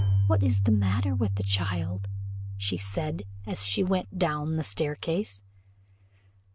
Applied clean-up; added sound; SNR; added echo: none; Keyboard (musical); -1 dB; none.